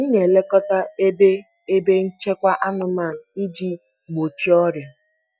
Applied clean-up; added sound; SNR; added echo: neural mask model DeepFilterNet 3.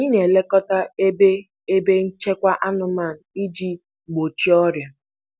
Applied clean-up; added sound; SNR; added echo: none; none; none; none.